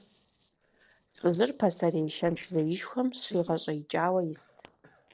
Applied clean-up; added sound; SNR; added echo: neural separator model SepFormer DNS4.